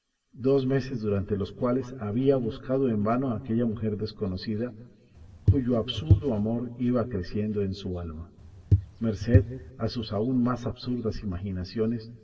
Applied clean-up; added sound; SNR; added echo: none; Walk, footsteps / Bird vocalization, bird call, bird song; 0 dB; reverberation time 1.9 s.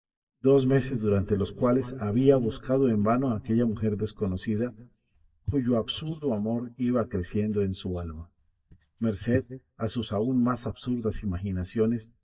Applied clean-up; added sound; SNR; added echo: neural mask model DeepFilterNet 3.